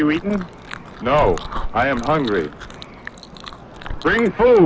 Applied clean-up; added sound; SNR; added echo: none; Chewing, mastication; 12 dB; none.